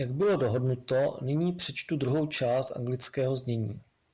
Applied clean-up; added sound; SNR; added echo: none; none; none; none.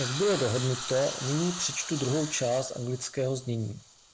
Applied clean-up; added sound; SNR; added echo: none; Hiss; 9 dB; none.